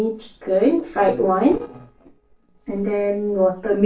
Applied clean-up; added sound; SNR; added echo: neural separator model SepFormer DNS4.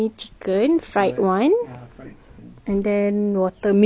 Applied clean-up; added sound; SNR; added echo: none; none; none; none.